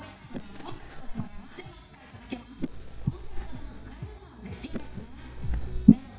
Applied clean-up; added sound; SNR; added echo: neural mask model DeepFilterNet 3.